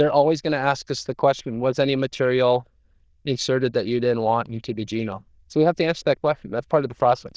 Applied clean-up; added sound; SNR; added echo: neural diffusion model UNIVERSE++.